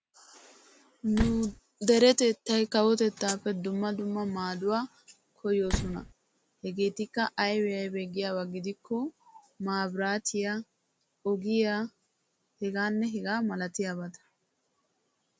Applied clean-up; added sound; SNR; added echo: none; Slam; 2 dB; none.